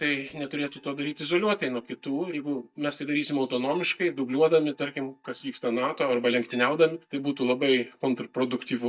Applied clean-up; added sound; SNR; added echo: neural mask model DeepFilterNet 3.